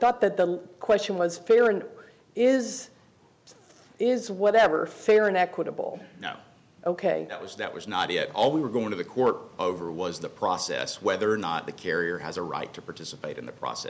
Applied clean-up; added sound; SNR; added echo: none; none; none; none.